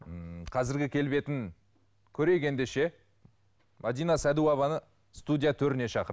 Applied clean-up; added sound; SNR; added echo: none; none; none; none.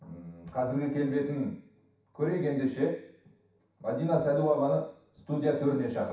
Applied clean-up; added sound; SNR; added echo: none; none; none; reverberation time 0.7 s.